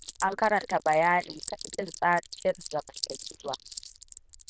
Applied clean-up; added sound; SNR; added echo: neural diffusion model UNIVERSE++.